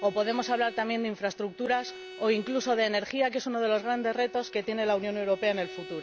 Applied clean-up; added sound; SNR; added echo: none; Bowed string instrument; 16 dB; none.